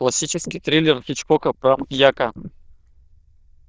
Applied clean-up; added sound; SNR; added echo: neural diffusion model UNIVERSE++.